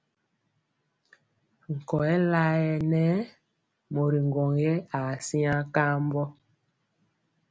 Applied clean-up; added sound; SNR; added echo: none; none; none; none.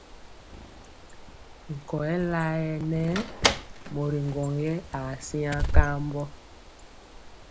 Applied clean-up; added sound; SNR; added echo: none; Slam + Bird; -1 dB; none.